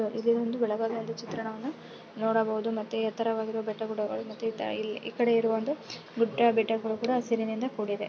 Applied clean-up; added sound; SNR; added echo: none; none; none; none.